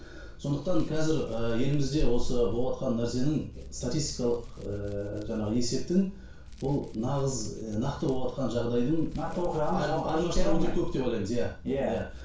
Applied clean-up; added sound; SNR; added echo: none; Hands; 5 dB; reverberation time 0.3 s.